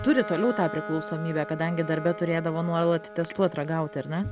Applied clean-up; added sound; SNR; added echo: none; Bowed string instrument; 12 dB; none.